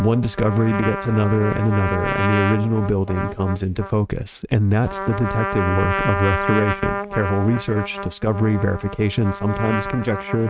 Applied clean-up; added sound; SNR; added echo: neural mask model RNNoise.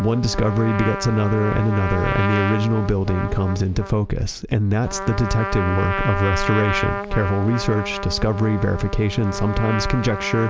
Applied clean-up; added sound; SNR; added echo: none; Trumpet; 7 dB; none.